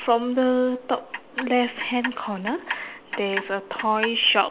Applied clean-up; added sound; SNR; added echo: none; Clock; 10 dB; none.